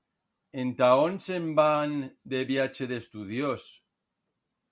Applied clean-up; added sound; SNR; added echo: none; none; none; none.